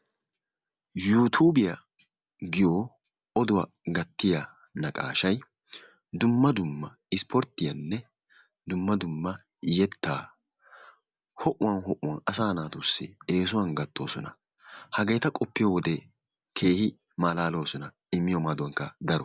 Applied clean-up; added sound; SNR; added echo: none; none; none; none.